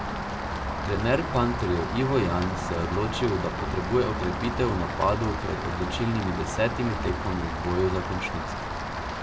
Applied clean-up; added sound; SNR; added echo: none; Rain; 3 dB; none.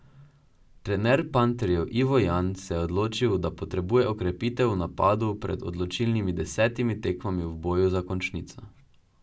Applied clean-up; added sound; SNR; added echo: none; none; none; none.